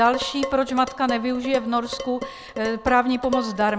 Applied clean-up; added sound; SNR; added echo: none; Dishes, pots, and pans; 10 dB; none.